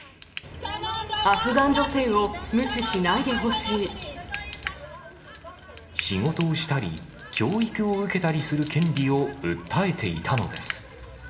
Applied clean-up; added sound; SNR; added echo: none; Frying (food); 17 dB; reverberation time 0.9 s.